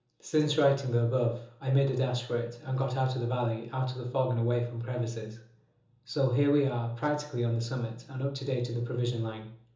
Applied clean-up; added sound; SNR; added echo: none; none; none; reverberation time 0.6 s.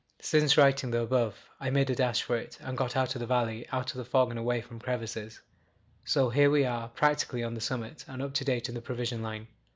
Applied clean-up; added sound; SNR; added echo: none; none; none; none.